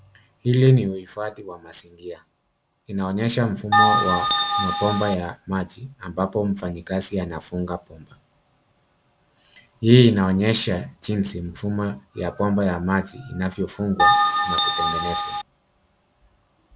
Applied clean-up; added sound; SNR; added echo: none; Bell; -4 dB; none.